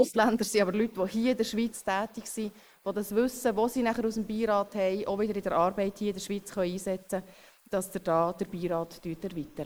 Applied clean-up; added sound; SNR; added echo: neural mask model Resemble Enhance denoiser.